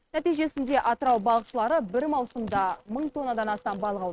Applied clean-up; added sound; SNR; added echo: neural mask model RNNoise.